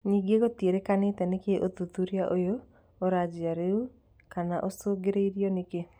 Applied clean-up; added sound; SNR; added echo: none; none; none; none.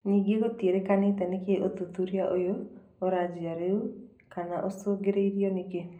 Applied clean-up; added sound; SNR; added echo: none; none; none; reverberation time 0.5 s.